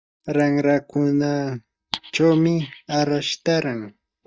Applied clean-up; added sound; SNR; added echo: neural mask model DeepFilterNet 3.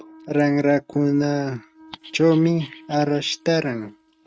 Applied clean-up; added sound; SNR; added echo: neural mask model RNNoise.